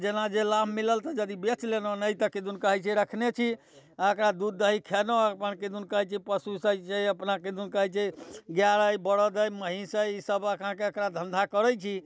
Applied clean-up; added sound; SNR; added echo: none; none; none; none.